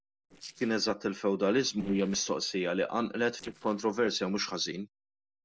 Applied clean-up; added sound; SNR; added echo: neural separator model SepFormer DNS4.